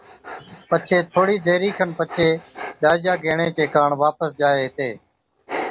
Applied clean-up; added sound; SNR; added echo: none; Dog; 14 dB; none.